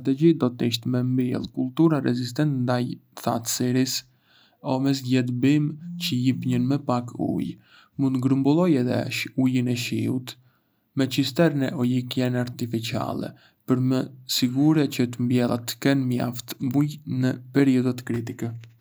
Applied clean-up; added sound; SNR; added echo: none; none; none; none.